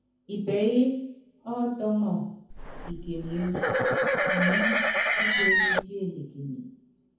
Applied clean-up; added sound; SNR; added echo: none; Livestock, farm animals, working animals; -4 dB; reverberation time 0.7 s.